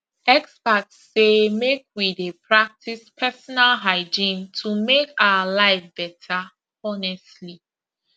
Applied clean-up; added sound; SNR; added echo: none; none; none; none.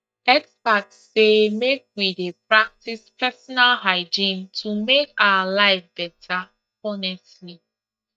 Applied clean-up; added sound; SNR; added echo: neural mask model DeepFilterNet 3.